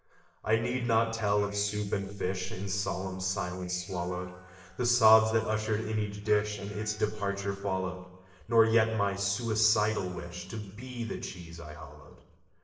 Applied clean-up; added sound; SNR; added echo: neural separator model SepFormer DNS4.